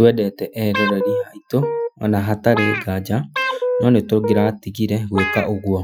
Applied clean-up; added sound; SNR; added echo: classical method Wiener filter.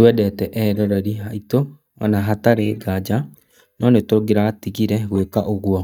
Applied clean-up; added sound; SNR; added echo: neural mask model DeepFilterNet 3.